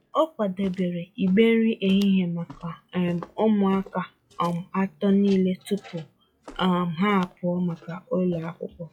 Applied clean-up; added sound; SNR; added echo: classical method log-MMSE.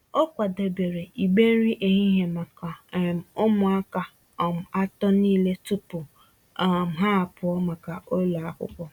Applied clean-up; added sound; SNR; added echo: none; none; none; none.